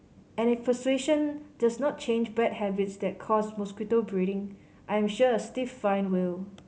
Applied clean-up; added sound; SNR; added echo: none; none; none; none.